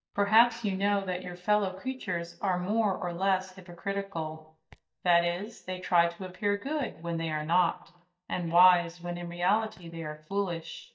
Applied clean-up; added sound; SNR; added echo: neural mask model DeepFilterNet 3.